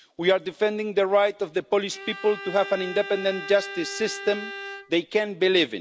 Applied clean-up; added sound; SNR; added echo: none; Bowed string instrument; 12 dB; none.